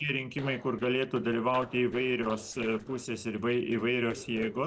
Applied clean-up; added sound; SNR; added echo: neural separator model SepFormer DNS4.